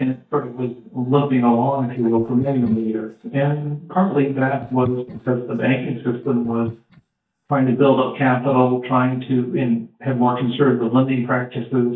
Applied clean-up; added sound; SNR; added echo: neural mask model DeepFilterNet 3.